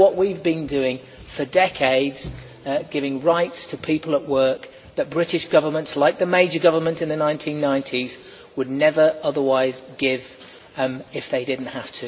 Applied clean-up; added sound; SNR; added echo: none; none; none; none.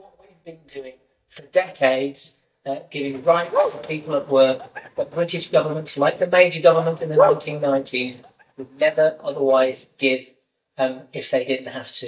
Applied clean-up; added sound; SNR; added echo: neural mask model DeepFilterNet 3.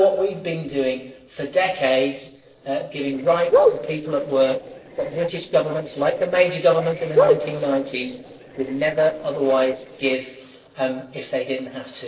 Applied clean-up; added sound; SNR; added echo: neural separator model SepFormer DNS4.